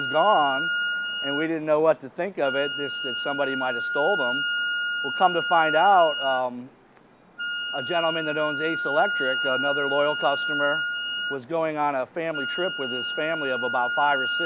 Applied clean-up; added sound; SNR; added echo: none; Wind instrument, woodwind instrument; 3 dB; none.